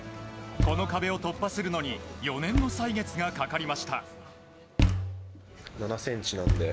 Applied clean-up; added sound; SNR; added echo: none; Thump, thud; 0 dB; none.